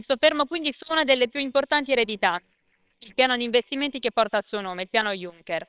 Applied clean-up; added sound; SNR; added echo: neural separator model SepFormer WHAMR!.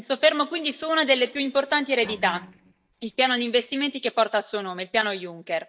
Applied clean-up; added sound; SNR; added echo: neural mask model DeepFilterNet 3.